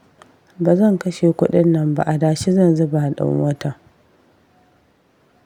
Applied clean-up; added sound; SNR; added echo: none; none; none; none.